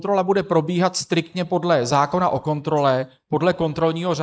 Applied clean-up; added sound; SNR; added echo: neural mask model Resemble Enhance denoiser.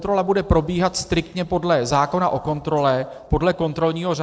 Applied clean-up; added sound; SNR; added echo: neural separator model SepFormer DNS4.